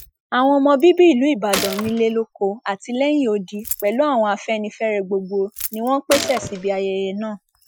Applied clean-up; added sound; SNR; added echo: classical method Wiener filter.